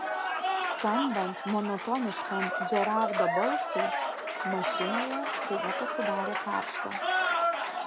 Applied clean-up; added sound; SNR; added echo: none; Applause / Cheering; -3 dB; none.